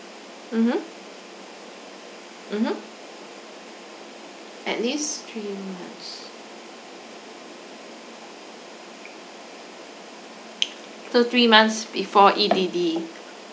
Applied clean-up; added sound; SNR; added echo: none; none; none; none.